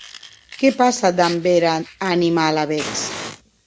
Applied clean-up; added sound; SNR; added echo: none; Fire; 15 dB; none.